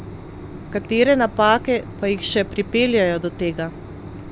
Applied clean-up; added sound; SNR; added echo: none; Mechanisms; 14 dB; none.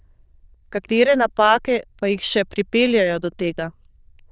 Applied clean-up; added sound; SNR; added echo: neural diffusion model UNIVERSE++.